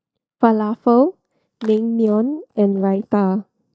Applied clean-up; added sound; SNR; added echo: neural mask model DeepFilterNet 3.